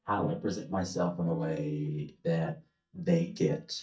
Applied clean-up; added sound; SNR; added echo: neural mask model DeepFilterNet 3.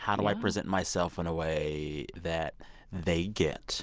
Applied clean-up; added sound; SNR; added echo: none; none; none; none.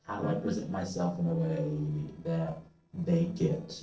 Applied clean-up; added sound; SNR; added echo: neural separator model SepFormer DNS4.